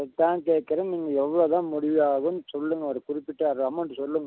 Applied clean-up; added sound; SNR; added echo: none; none; none; none.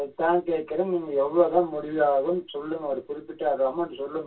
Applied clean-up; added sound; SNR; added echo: none; none; none; reverberation time 0.2 s.